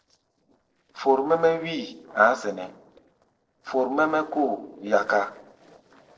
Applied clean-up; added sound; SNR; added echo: neural separator model SepFormer DNS4.